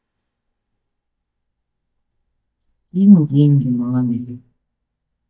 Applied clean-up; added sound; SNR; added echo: neural mask model DeepFilterNet 3.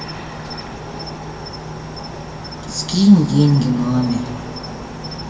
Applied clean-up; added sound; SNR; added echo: none; Cricket; 10 dB; reverberation time 1.9 s.